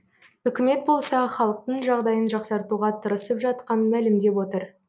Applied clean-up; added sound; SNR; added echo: none; none; none; none.